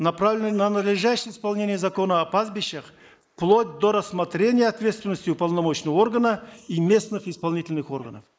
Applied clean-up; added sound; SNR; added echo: neural mask model Resemble Enhance denoiser.